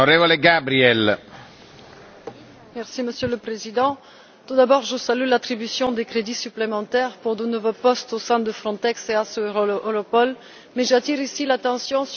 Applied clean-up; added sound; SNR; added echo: none; none; none; none.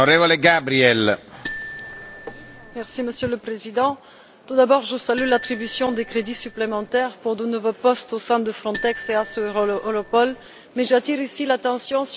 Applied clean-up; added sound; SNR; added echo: none; Marimba, xylophone; 13 dB; none.